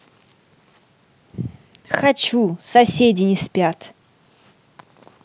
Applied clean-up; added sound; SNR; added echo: none; none; none; none.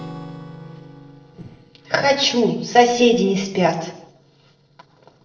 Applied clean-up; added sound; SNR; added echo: neural separator model SepFormer DNS4.